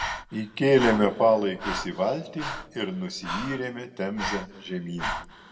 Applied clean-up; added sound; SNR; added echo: none; Breathing; 9 dB; reverberation time 1.1 s.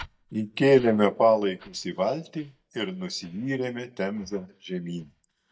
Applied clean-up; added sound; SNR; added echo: neural mask model DeepFilterNet 3.